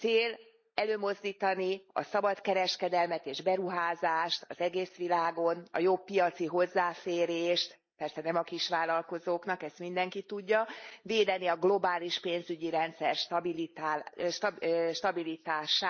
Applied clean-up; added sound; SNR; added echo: neural mask model Resemble Enhance denoiser.